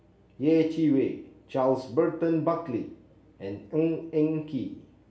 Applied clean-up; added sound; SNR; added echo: none; none; none; reverberation time 0.5 s.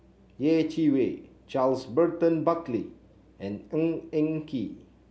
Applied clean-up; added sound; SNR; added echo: none; none; none; none.